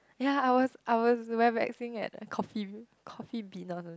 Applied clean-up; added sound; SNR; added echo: none; none; none; none.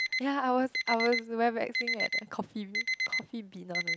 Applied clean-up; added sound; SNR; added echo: none; Alarm; 2 dB; none.